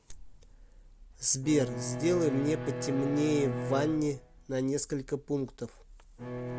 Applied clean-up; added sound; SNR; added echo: none; Bowed string instrument; 8 dB; none.